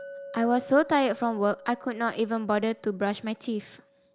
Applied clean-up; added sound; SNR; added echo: none; Chink, clink; 19 dB; none.